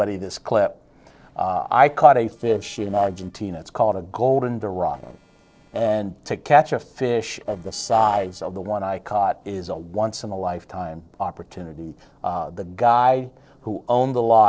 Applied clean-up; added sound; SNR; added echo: neural separator model SepFormer DNS4.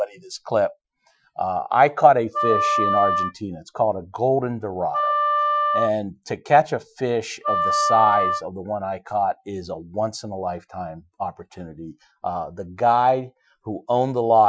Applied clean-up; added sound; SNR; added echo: classical method Wiener filter.